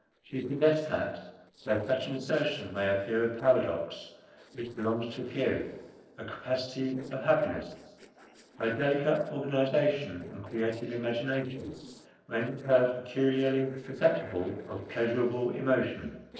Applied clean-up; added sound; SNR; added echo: neural separator model SepFormer DNS4.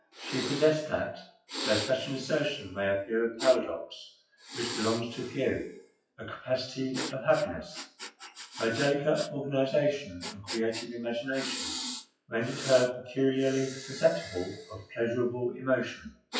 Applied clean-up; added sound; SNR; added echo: classical method WPE with log-MMSE.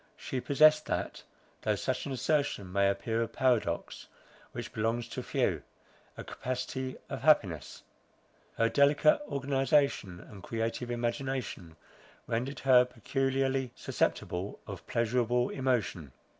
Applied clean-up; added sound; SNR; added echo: none; none; none; none.